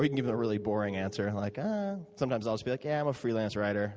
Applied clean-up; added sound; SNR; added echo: none; Keyboard (musical); 15 dB; none.